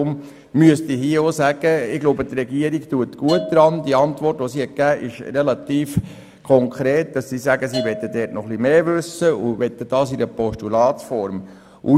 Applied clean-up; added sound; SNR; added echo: none; Bell / Percussion; 19 dB; none.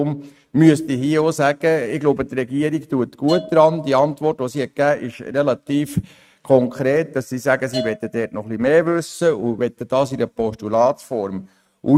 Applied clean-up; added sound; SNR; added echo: neural mask model RNNoise.